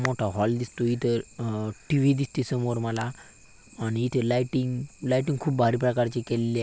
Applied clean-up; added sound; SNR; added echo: none; none; none; none.